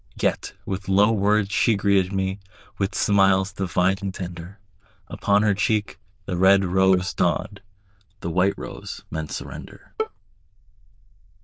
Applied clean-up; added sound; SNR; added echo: neural diffusion model UNIVERSE++.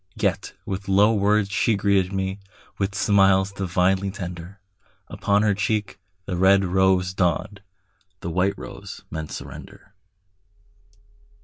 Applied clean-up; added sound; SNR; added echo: none; none; none; none.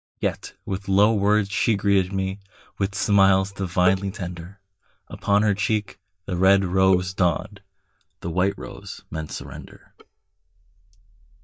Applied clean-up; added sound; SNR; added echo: neural mask model DeepFilterNet 3.